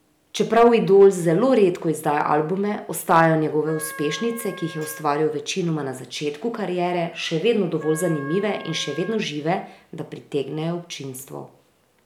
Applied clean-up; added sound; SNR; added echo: none; Wind instrument, woodwind instrument; 17 dB; none.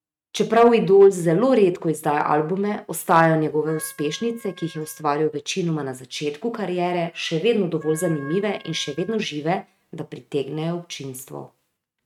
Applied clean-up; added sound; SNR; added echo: neural mask model RNNoise.